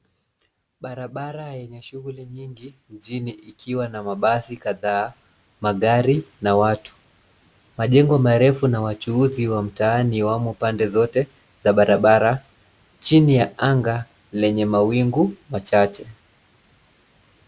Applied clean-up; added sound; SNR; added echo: none; none; none; none.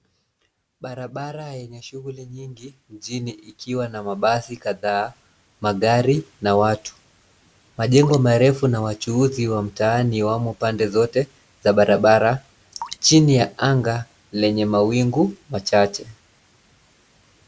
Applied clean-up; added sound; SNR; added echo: none; Drip; 20 dB; none.